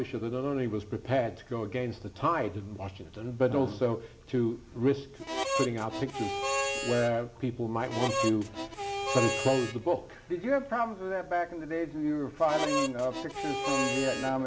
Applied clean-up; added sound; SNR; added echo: none; Harmonica; 2 dB; reverberation time 0.6 s.